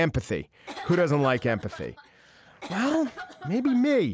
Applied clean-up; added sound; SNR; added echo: none; Cough; 15 dB; none.